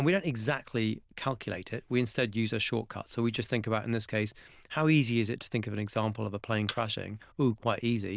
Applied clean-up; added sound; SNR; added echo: neural diffusion model UNIVERSE++.